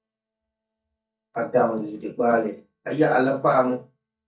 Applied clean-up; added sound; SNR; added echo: neural mask model DeepFilterNet 3.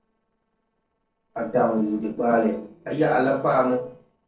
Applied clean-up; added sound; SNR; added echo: neural separator model SepFormer DNS4.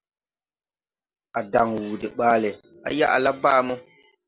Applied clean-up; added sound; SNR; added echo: none; none; none; none.